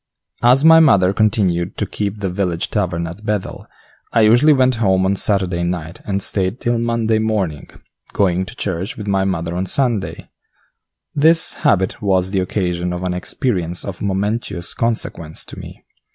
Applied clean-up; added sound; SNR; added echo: none; none; none; none.